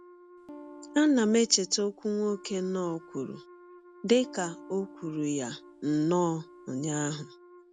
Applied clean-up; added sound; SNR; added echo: none; Wind instrument, woodwind instrument + Piano; 20 dB; none.